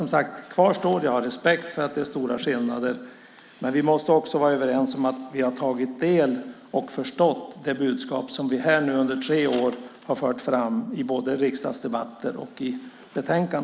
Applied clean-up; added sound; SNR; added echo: none; none; none; none.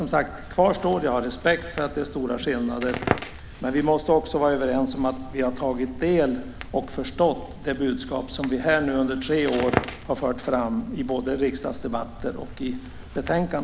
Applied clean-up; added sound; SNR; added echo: none; Crackle + Cricket; 9 dB; none.